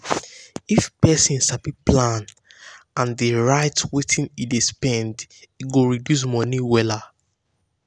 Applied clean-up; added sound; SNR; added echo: none; none; none; none.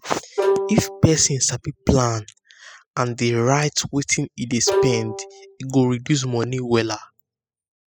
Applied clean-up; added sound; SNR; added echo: classical method spectral subtraction.